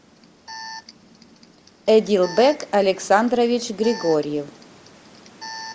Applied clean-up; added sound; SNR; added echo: none; Alarm; 18 dB; none.